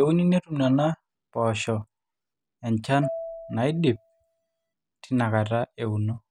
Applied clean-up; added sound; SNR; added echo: none; Marimba, xylophone; 14 dB; none.